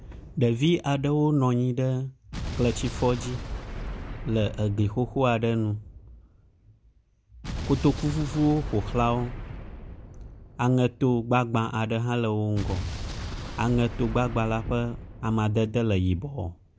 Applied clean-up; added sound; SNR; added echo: none; Explosion; 11 dB; none.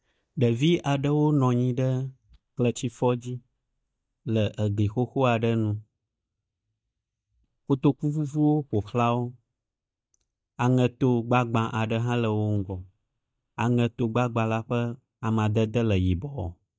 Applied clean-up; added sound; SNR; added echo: neural mask model DeepFilterNet 3.